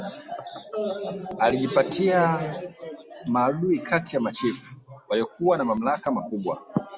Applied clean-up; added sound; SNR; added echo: none; none; none; none.